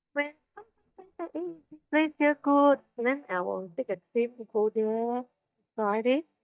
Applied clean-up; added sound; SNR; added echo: neural mask model DeepFilterNet 3.